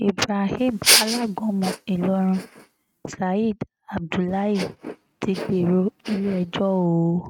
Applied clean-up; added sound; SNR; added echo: neural mask model RNNoise.